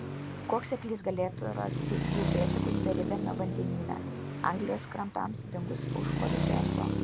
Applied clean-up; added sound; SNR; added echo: none; Traffic noise, roadway noise; -3 dB; none.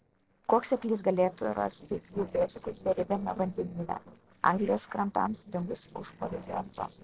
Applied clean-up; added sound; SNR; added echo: neural separator model SepFormer DNS4.